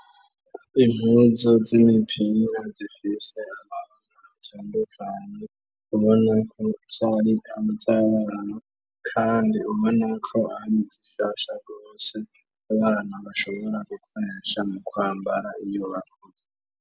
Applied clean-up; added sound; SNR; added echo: none; none; none; none.